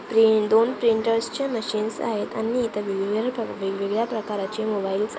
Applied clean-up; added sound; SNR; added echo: none; none; none; none.